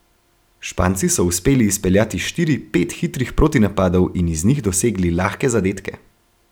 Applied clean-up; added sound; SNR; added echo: none; none; none; none.